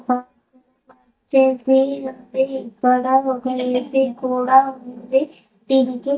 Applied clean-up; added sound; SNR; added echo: neural mask model DeepFilterNet 3.